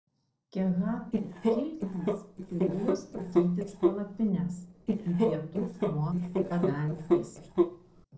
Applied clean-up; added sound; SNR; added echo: neural separator model SepFormer DNS4.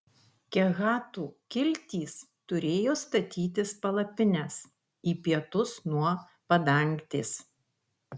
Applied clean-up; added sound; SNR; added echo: none; none; none; none.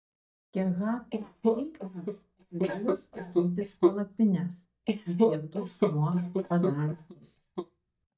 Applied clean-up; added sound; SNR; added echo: neural mask model DeepFilterNet 3.